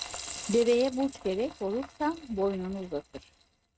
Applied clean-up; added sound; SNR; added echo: neural mask model RNNoise.